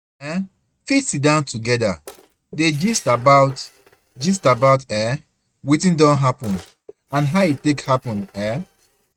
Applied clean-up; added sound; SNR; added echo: neural mask model RNNoise.